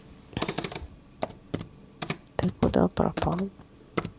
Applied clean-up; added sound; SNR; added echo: none; Computer keyboard; 3 dB; none.